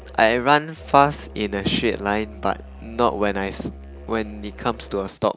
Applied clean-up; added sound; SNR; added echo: none; Musical instrument; 16 dB; none.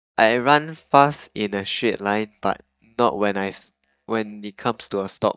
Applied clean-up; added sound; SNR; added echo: neural mask model DeepFilterNet 3.